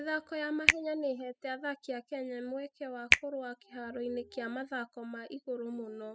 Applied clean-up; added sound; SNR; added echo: classical method spectral subtraction.